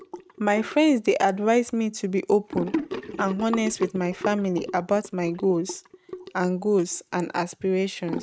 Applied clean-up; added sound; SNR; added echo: neural mask model RNNoise.